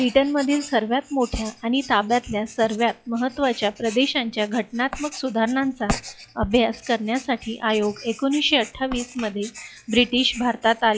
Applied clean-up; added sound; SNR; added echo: classical method log-MMSE.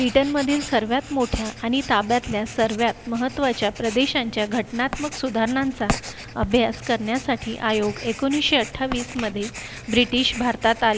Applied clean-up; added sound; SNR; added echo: none; Writing; 13 dB; none.